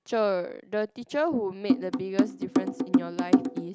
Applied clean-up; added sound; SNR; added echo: none; Drum; -5 dB; none.